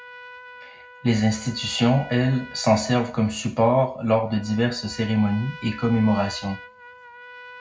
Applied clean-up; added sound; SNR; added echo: none; Trumpet; 19 dB; reverberation time 0.3 s.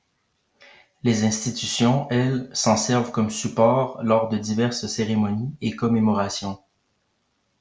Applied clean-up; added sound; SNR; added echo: none; none; none; none.